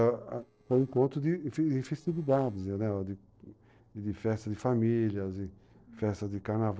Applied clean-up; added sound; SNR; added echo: neural separator model SepFormer DNS4.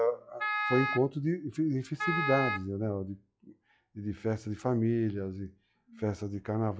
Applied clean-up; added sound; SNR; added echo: classical method log-MMSE.